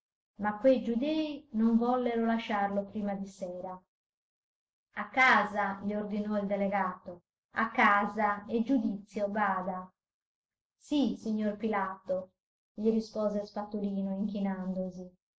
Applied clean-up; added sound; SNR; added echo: none; none; none; none.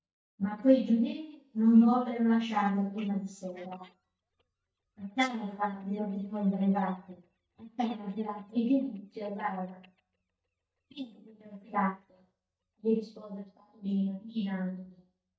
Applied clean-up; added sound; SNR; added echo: neural mask model DeepFilterNet 3.